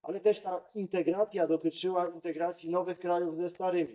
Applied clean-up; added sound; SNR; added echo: neural mask model DeepFilterNet 3.